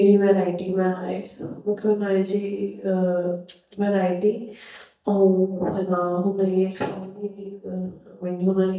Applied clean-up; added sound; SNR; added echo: neural mask model DeepFilterNet 3.